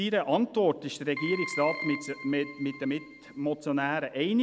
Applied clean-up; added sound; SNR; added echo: none; Keyboard (musical); 10 dB; none.